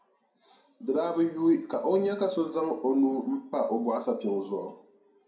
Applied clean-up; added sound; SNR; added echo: none; none; none; reverberation time 0.4 s.